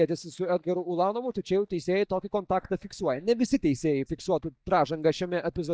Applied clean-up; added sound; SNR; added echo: neural mask model DeepFilterNet 3.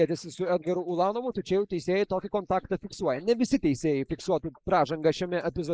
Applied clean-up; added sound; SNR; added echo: neural mask model Resemble Enhance denoiser.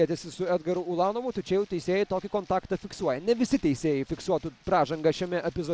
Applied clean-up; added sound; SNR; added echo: none; none; none; none.